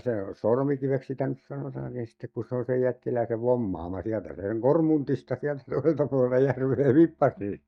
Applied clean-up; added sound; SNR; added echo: neural mask model DeepFilterNet 3.